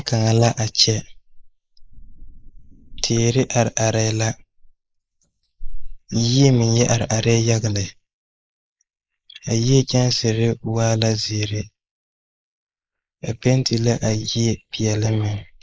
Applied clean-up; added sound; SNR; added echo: neural mask model Resemble Enhance denoiser.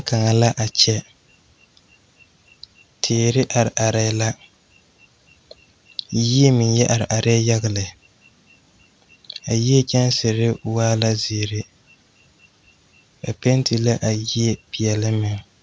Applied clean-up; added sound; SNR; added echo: none; none; none; none.